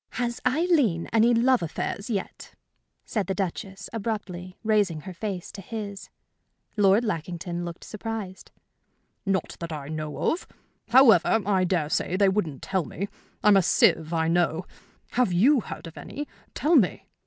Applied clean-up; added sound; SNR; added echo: none; none; none; none.